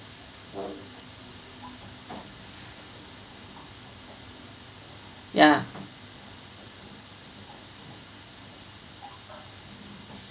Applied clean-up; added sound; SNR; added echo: none; Brass instrument; 11 dB; none.